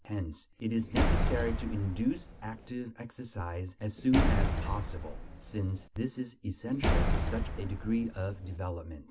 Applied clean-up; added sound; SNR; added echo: none; Slam; -4 dB; none.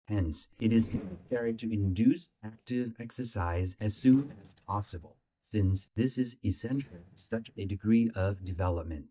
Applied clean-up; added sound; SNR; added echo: neural mask model DeepFilterNet 3.